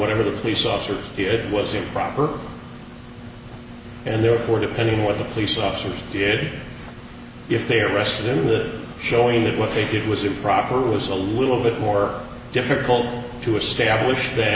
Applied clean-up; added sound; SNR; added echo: none; none; none; none.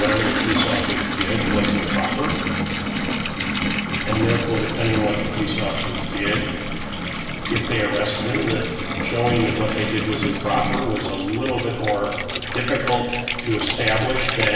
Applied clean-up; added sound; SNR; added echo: none; Bathtub (filling or washing) / Water tap, faucet; 1 dB; reverberation time 2.7 s.